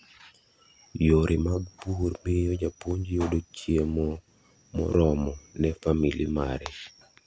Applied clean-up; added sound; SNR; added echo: none; none; none; none.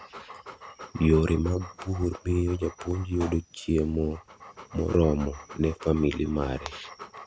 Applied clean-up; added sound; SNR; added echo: none; Dog; 19 dB; none.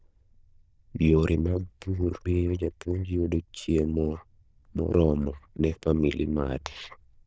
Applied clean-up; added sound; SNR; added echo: neural diffusion model UNIVERSE++.